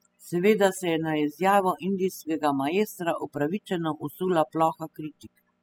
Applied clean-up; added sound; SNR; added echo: classical method spectral subtraction.